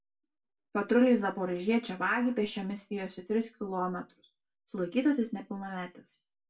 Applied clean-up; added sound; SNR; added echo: none; none; none; reverberation time 0.2 s.